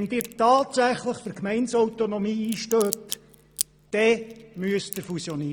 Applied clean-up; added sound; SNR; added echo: none; Crack; 15 dB; none.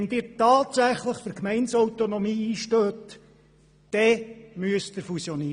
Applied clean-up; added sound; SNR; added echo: none; none; none; none.